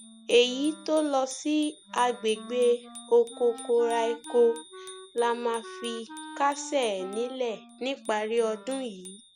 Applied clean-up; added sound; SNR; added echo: none; Bicycle bell + Wind instrument, woodwind instrument; 16 dB; none.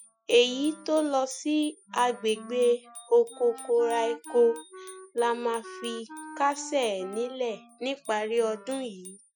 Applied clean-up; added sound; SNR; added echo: classical method Wiener filter.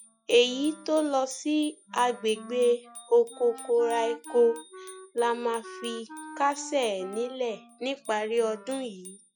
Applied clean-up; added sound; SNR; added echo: classical method log-MMSE.